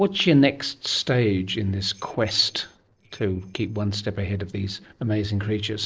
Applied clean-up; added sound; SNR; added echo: neural separator model SepFormer DNS4.